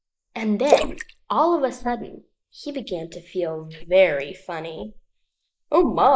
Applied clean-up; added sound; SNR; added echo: neural mask model Resemble Enhance denoiser.